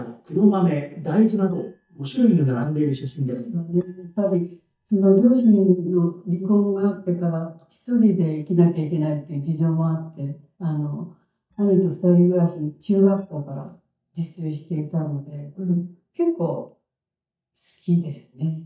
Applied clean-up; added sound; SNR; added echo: neural mask model DeepFilterNet 3.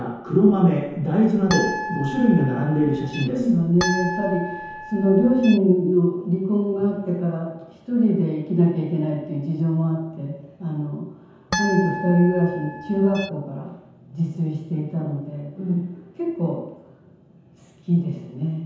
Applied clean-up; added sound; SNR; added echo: none; Harp; 8 dB; reverberation time 0.9 s.